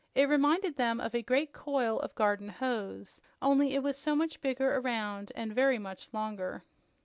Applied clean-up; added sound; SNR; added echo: none; none; none; none.